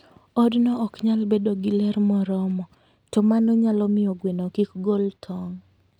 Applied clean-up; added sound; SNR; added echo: none; none; none; none.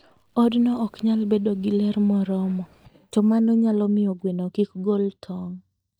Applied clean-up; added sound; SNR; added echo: neural mask model DeepFilterNet 3.